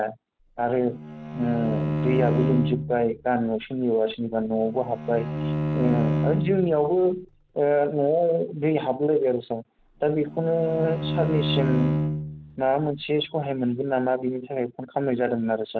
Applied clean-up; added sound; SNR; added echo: none; Bowed string instrument; 3 dB; none.